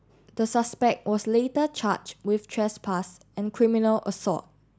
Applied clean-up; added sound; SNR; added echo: none; none; none; none.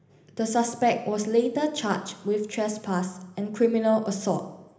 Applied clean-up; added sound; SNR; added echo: none; none; none; reverberation time 0.8 s.